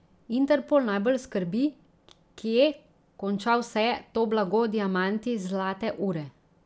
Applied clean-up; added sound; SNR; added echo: none; none; none; none.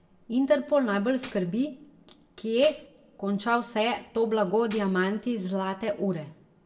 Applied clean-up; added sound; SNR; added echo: none; Tambourine; 7 dB; reverberation time 0.5 s.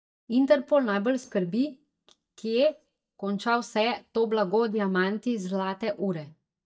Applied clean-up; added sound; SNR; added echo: neural mask model DeepFilterNet 3.